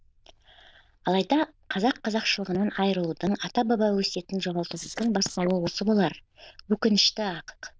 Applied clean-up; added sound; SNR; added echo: neural diffusion model UNIVERSE++.